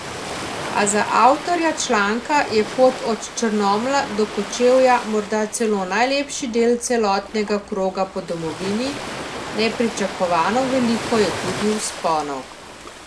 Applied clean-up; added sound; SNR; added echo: none; Ocean; 11 dB; none.